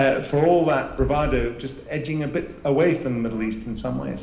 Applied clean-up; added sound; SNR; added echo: none; Bird vocalization, bird call, bird song; 13 dB; reverberation time 1.0 s.